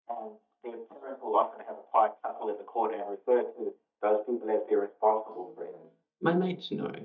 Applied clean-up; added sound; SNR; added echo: neural mask model DeepFilterNet 3.